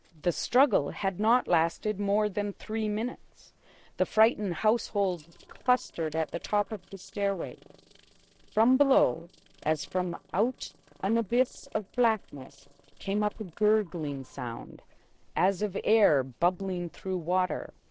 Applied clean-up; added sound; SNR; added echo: neural separator model SepFormer DNS4.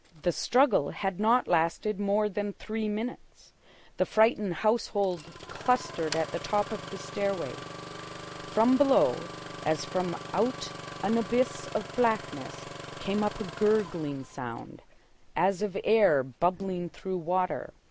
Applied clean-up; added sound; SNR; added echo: none; Engine starting; 15 dB; none.